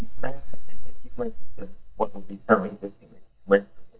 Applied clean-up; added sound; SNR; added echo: neural mask model DeepFilterNet 3.